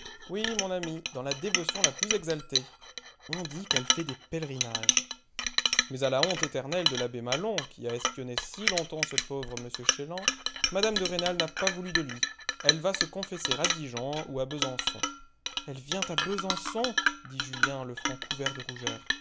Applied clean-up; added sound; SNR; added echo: none; Chink, clink; -3 dB; none.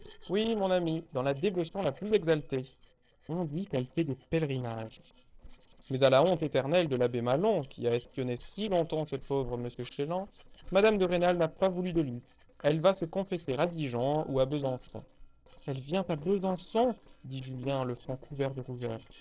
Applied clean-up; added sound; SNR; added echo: neural separator model SepFormer DNS4.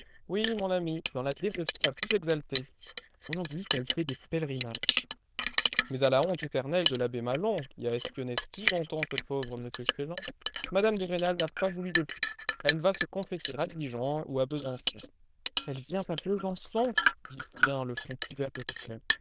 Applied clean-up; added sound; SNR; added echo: neural diffusion model UNIVERSE++.